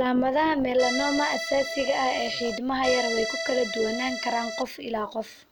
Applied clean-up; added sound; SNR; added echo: none; Accordion; 5 dB; none.